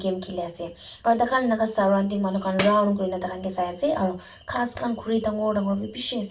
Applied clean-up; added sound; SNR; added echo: none; Tambourine; 4 dB; reverberation time 0.2 s.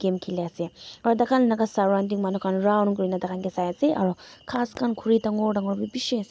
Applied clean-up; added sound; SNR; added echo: none; none; none; none.